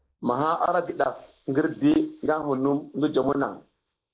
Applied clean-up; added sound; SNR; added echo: neural mask model Resemble Enhance denoiser.